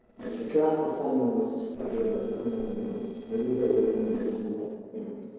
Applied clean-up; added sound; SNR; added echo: neural separator model SepFormer DNS4.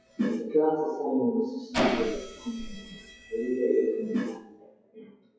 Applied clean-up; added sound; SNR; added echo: classical method WPE with log-MMSE.